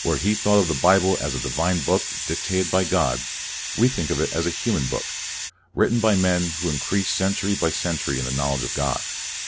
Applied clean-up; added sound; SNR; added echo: none; Hiss; 6 dB; none.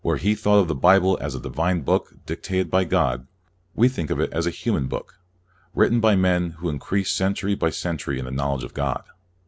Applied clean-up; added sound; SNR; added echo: none; none; none; none.